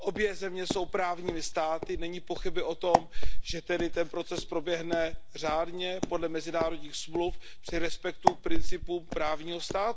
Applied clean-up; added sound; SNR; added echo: none; Walk, footsteps; -4 dB; none.